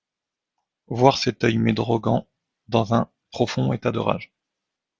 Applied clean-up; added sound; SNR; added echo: none; none; none; none.